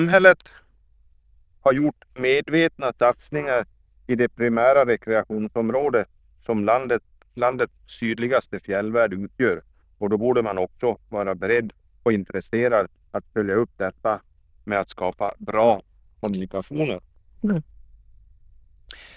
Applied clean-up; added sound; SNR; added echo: neural diffusion model UNIVERSE++.